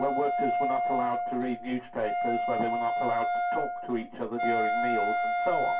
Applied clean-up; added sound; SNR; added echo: none; Wind instrument, woodwind instrument; -3 dB; reverberation time 0.2 s.